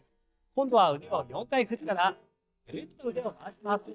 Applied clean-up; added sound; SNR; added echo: neural mask model DeepFilterNet 3.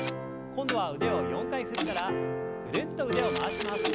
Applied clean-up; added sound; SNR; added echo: none; Camera + Clock; 8 dB; none.